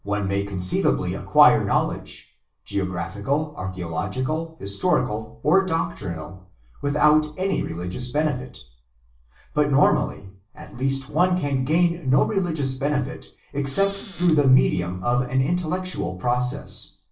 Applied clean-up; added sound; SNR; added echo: none; Squeak / Cupboard open or close; 15 dB; reverberation time 0.3 s.